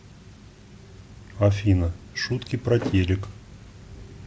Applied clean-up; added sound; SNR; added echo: none; Thump, thud; 13 dB; none.